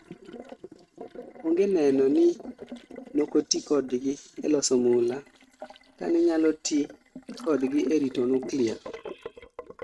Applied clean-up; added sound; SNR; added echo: neural mask model RNNoise.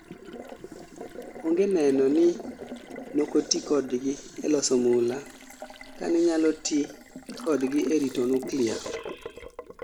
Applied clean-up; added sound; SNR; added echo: none; Water tap, faucet; 14 dB; none.